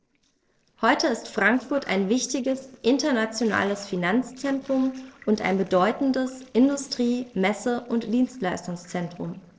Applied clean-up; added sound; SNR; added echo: neural separator model SepFormer DNS4.